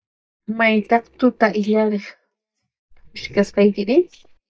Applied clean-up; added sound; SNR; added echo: neural mask model DeepFilterNet 3.